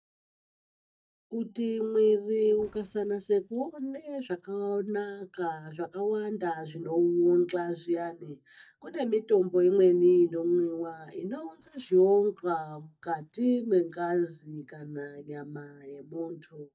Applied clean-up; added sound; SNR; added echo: neural mask model DeepFilterNet 3.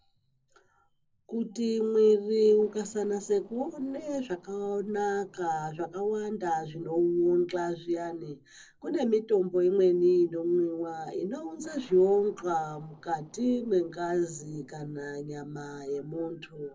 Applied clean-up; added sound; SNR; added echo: neural separator model SepFormer DNS4.